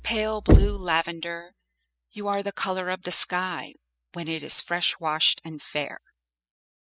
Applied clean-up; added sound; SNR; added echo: classical method spectral subtraction.